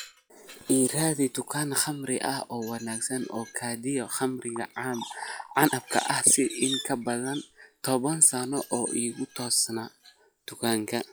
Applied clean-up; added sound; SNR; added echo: classical method log-MMSE.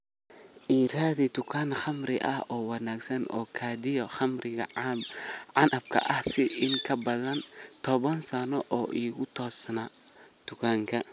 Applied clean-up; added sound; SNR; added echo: none; none; none; none.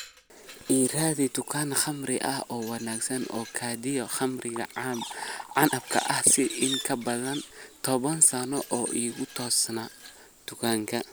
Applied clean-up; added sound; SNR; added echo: none; Liquid + Glass; 20 dB; none.